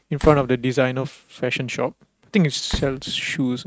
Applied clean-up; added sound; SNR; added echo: neural mask model RNNoise.